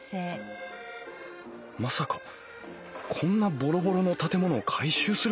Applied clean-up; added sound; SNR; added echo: none; none; none; none.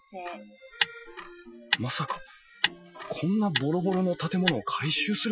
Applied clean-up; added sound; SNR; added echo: classical method Wiener filter.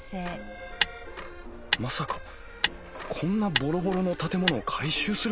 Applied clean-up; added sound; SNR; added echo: none; Motor vehicle (road); 4 dB; none.